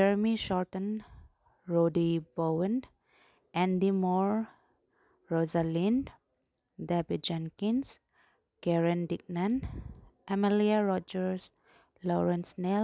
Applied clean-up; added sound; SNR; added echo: none; none; none; none.